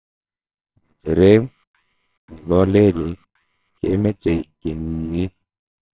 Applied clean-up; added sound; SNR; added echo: neural separator model SepFormer WHAMR!.